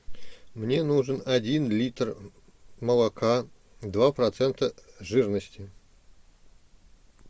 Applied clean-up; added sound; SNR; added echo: none; none; none; none.